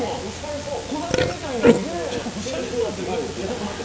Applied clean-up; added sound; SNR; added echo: none; Burping, eructation; -2 dB; reverberation time 1.9 s.